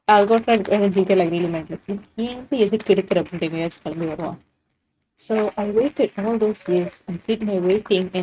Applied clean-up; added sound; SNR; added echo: neural mask model RNNoise.